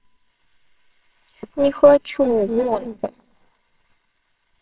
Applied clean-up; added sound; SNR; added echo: neural separator model SepFormer WHAMR!.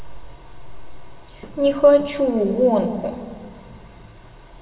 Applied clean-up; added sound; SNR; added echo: none; Tap; 20 dB; reverberation time 2.2 s.